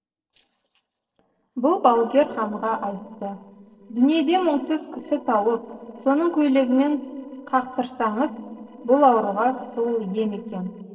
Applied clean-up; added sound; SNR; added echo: neural separator model SepFormer DNS4.